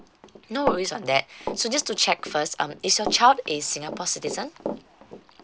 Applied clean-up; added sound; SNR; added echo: none; Run; 10 dB; none.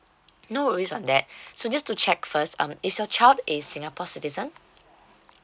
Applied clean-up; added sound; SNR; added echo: none; none; none; none.